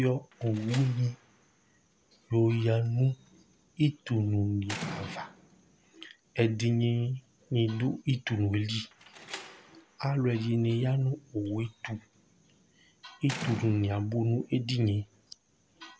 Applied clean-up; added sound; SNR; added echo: none; Slam; 17 dB; none.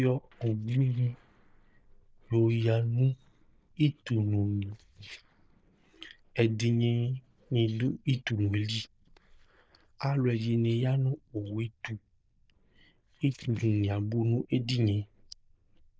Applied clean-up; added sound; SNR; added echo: neural diffusion model UNIVERSE++.